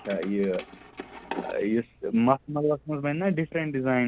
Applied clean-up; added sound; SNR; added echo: none; Keys jangling; 16 dB; none.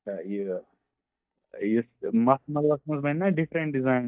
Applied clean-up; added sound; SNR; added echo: neural mask model DeepFilterNet 3.